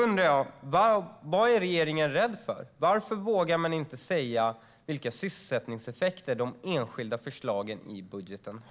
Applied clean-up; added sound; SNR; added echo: none; none; none; none.